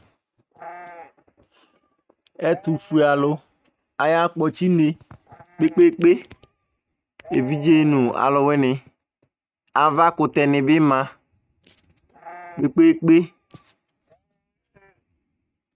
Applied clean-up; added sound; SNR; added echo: neural mask model RNNoise.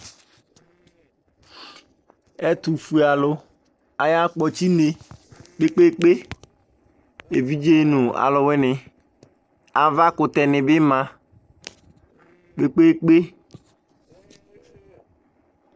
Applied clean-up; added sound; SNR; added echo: neural separator model SepFormer DNS4.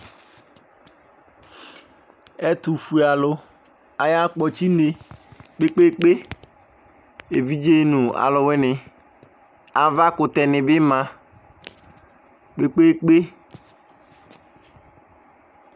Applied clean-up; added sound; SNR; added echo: none; none; none; none.